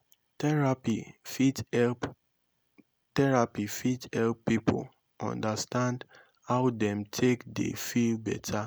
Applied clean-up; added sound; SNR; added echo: none; none; none; none.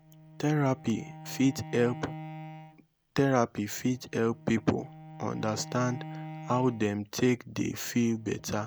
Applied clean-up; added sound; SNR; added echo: none; Bowed string instrument; 15 dB; none.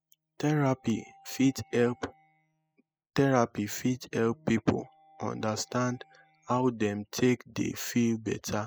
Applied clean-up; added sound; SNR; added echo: classical method spectral subtraction.